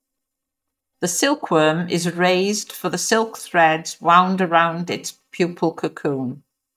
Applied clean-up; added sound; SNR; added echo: neural mask model DeepFilterNet 3.